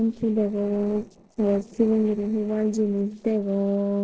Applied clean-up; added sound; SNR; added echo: neural separator model SepFormer DNS4.